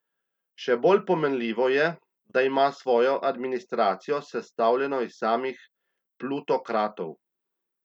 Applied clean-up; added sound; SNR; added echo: none; none; none; none.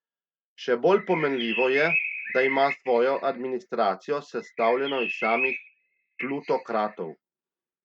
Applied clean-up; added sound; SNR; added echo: neural mask model RNNoise.